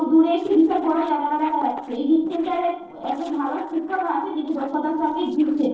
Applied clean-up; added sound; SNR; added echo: neural separator model SepFormer DNS4.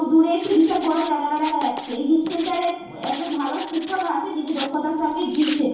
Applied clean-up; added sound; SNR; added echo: none; Writing; 13 dB; reverberation time 2.2 s.